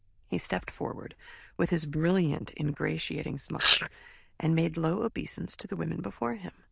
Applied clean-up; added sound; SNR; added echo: neural diffusion model UNIVERSE++.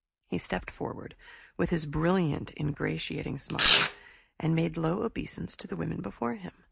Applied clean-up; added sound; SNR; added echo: none; Domestic sounds, home sounds; -4 dB; none.